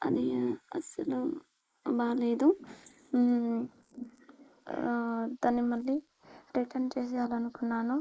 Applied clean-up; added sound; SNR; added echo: neural mask model Resemble Enhance denoiser.